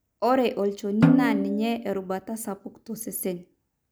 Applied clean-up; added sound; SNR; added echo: none; Snare drum; 1 dB; none.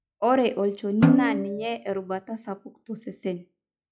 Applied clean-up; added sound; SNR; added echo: classical method log-MMSE.